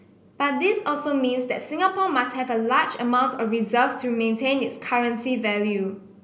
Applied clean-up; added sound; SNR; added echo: none; none; none; none.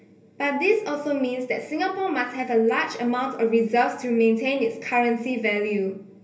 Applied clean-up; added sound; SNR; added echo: none; none; none; reverberation time 0.3 s.